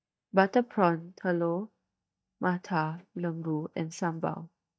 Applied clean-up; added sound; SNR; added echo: neural mask model DeepFilterNet 3.